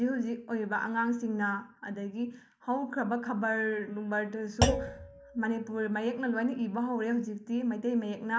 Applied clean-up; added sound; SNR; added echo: none; Thump, thud; 3 dB; none.